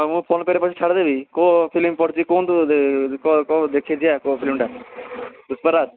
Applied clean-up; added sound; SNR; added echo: none; none; none; none.